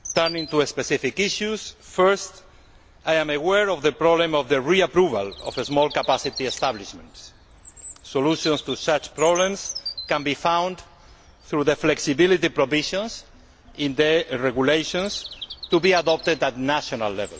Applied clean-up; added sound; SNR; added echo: none; Bird vocalization, bird call, bird song; 17 dB; none.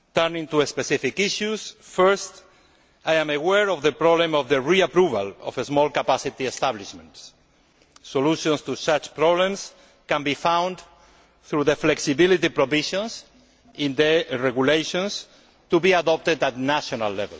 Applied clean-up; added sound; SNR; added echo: none; none; none; none.